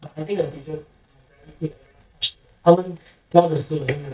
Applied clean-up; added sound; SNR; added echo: neural mask model DeepFilterNet 3.